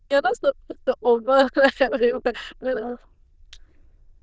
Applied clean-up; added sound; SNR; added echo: neural diffusion model UNIVERSE++.